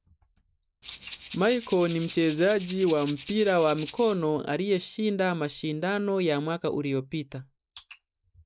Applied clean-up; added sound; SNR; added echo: none; Rattle (instrument); 17 dB; none.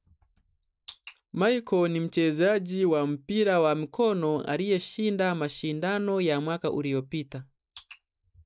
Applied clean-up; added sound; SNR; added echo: none; none; none; none.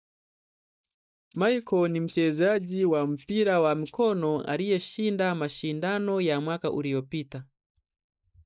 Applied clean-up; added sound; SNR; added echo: neural mask model DeepFilterNet 3.